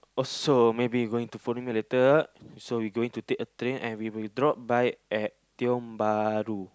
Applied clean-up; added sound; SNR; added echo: none; none; none; none.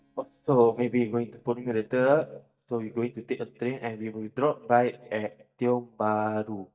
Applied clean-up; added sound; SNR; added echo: neural mask model DeepFilterNet 3.